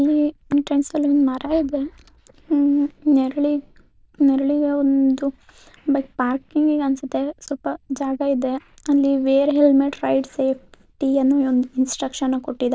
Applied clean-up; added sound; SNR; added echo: neural diffusion model UNIVERSE++.